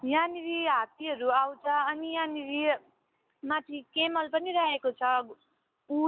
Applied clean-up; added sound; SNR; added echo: none; none; none; none.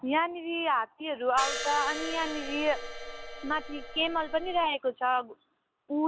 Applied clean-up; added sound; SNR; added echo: none; Crash cymbal; 7 dB; none.